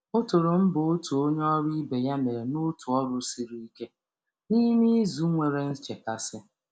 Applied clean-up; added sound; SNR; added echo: none; none; none; none.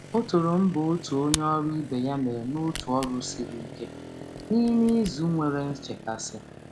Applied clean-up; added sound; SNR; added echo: none; Motorcycle + Camera; 12 dB; none.